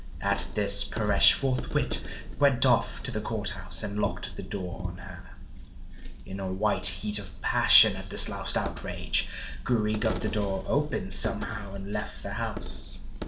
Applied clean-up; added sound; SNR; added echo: none; Coin (dropping); 10 dB; reverberation time 1.2 s.